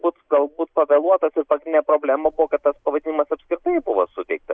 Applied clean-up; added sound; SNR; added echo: none; none; none; none.